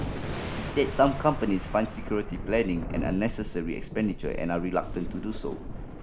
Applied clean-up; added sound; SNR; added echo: none; Mechanical fan + Thunder; 6 dB; none.